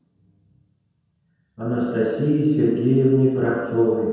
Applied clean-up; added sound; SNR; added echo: none; none; none; reverberation time 1.2 s.